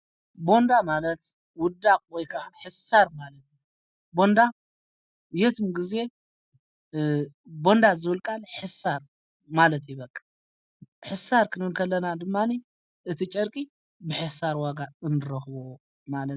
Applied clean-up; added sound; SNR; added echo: none; none; none; none.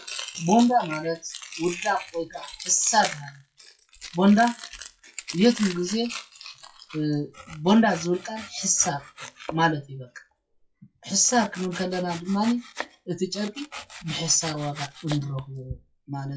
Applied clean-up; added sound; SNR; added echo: classical method WPE with log-MMSE.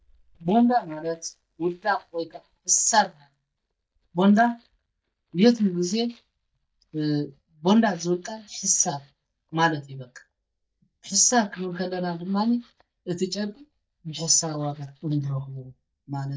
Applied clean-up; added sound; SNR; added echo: neural mask model DeepFilterNet 3.